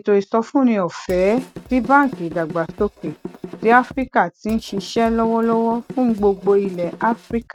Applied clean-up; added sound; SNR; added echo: neural mask model RNNoise.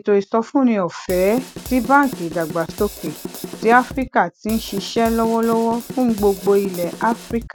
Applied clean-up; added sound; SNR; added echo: none; Drum kit; 13 dB; none.